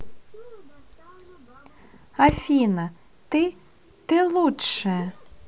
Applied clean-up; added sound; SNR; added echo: none; none; none; none.